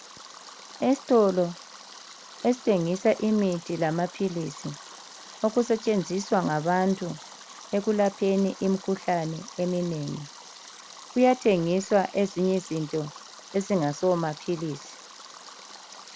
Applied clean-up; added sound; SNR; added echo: none; Stream; 18 dB; none.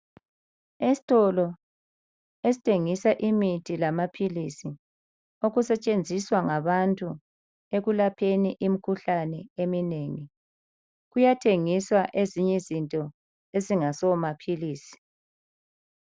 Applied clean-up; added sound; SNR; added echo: none; none; none; none.